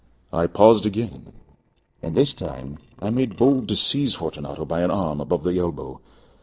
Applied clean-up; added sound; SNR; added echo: neural separator model SepFormer DNS4.